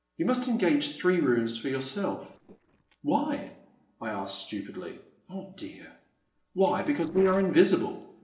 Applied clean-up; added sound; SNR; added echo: neural separator model SepFormer DNS4.